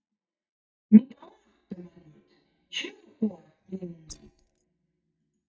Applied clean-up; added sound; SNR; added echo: neural mask model DeepFilterNet 3.